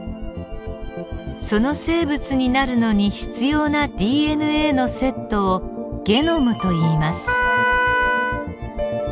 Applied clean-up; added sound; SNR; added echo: none; Wind instrument, woodwind instrument; 1 dB; none.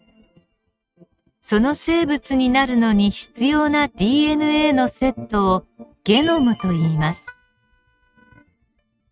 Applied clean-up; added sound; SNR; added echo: neural mask model RNNoise.